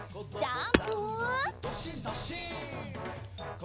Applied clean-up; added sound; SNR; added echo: none; Hammer; 2 dB; none.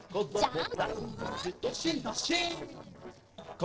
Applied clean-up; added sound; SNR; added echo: neural separator model SepFormer DNS4.